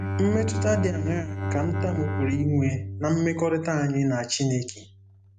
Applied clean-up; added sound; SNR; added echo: neural mask model RNNoise.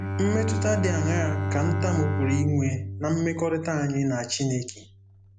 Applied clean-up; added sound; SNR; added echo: none; Bowed string instrument; 2 dB; none.